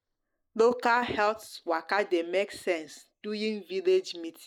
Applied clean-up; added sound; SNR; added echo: neural mask model Resemble Enhance denoiser.